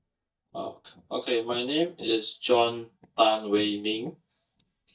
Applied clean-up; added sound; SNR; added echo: neural mask model DeepFilterNet 3.